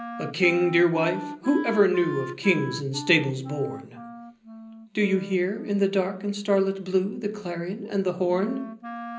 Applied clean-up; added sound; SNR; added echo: none; Wind instrument, woodwind instrument; 13 dB; reverberation time 0.5 s.